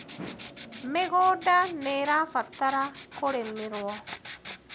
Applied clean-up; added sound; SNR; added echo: none; Writing; 11 dB; none.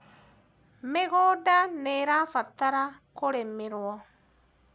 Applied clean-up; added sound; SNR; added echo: none; none; none; none.